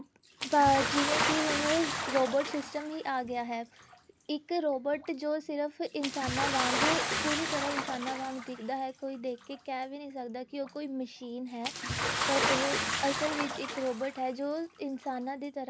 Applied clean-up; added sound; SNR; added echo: none; Bathtub (filling or washing) / Splash, splatter; 2 dB; none.